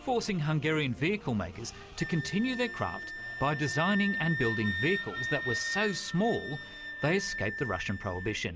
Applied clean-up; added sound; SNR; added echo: none; Wind instrument, woodwind instrument; 7 dB; none.